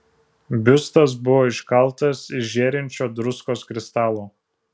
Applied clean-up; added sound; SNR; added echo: none; none; none; none.